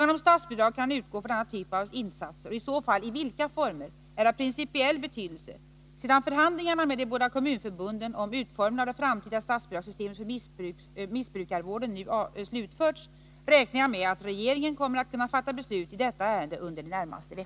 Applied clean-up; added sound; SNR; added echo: none; none; none; none.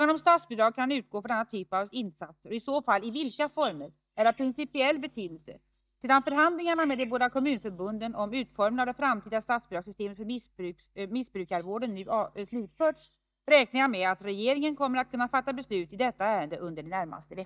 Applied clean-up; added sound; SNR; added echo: neural mask model DeepFilterNet 3.